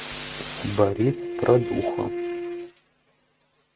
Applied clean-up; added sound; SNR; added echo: neural mask model RNNoise.